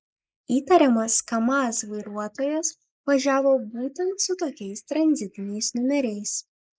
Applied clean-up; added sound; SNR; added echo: neural mask model Resemble Enhance denoiser.